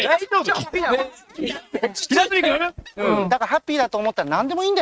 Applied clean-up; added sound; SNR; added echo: neural mask model RNNoise.